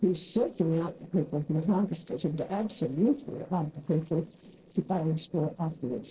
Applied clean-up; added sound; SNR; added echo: neural separator model SepFormer DNS4.